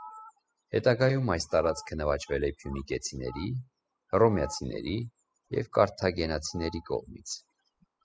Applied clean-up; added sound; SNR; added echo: classical method spectral subtraction.